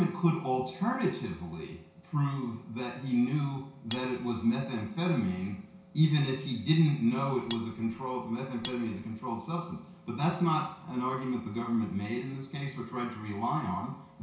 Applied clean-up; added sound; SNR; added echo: none; Cutlery, silverware; 15 dB; reverberation time 0.6 s.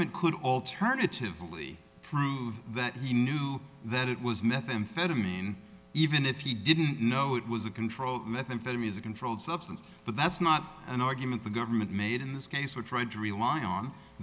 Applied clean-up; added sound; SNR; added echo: none; none; none; none.